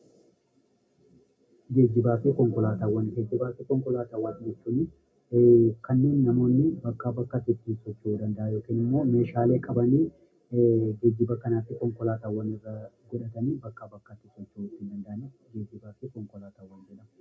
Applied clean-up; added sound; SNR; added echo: none; none; none; reverberation time 0.2 s.